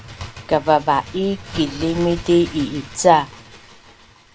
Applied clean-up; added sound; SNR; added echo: none; Bird; 15 dB; none.